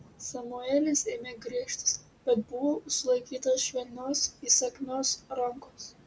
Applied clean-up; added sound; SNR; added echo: none; none; none; none.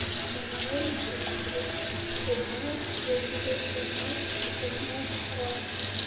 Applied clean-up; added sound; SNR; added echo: none; Bathtub (filling or washing) / Water tap, faucet; -4 dB; reverberation time 1.0 s.